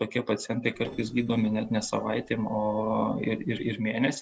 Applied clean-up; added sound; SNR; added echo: neural separator model SepFormer DNS4.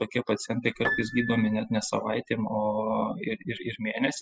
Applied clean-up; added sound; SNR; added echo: classical method spectral subtraction.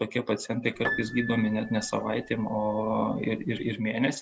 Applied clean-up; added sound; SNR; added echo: none; Piano; 11 dB; none.